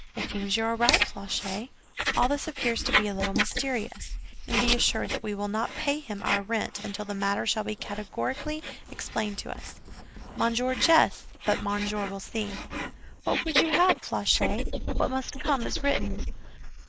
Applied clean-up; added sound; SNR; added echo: neural mask model Resemble Enhance denoiser.